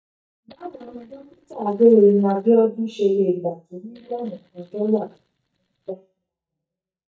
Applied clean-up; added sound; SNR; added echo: neural mask model DeepFilterNet 3.